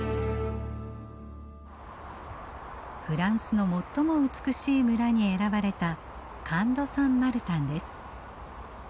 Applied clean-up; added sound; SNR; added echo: none; none; none; none.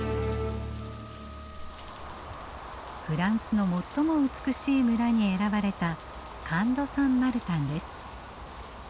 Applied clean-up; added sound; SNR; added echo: none; Rain + Wind instrument, woodwind instrument; 18 dB; none.